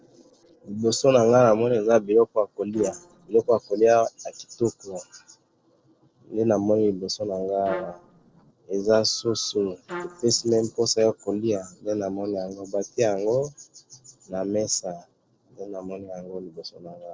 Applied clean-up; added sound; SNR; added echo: neural separator model SepFormer DNS4.